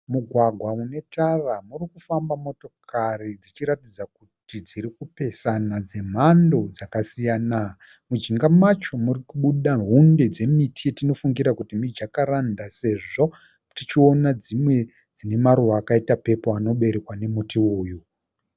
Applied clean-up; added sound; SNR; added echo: none; none; none; none.